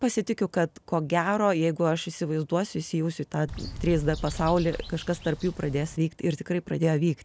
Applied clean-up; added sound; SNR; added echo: none; Bird; 10 dB; none.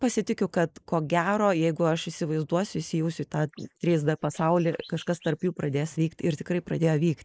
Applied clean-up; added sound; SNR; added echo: neural mask model Resemble Enhance denoiser.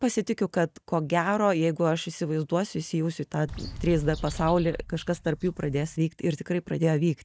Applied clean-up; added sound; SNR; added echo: neural mask model DeepFilterNet 3.